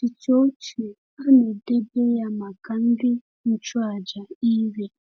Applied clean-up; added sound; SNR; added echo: none; none; none; none.